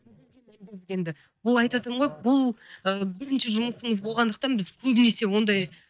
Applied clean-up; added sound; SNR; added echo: neural mask model DeepFilterNet 3.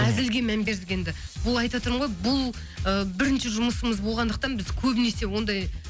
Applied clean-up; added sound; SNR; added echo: none; none; none; none.